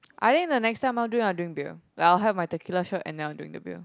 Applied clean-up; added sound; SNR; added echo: none; none; none; none.